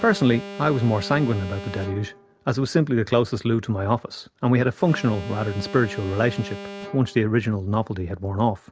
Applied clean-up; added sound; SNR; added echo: none; Alarm; 16 dB; none.